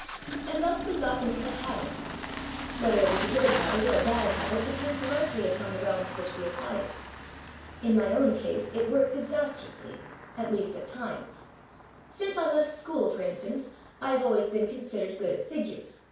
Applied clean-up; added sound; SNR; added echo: none; Engine starting; 8 dB; reverberation time 0.5 s.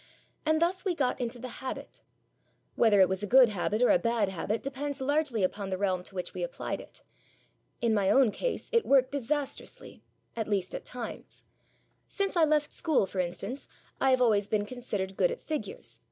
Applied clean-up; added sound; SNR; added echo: none; none; none; none.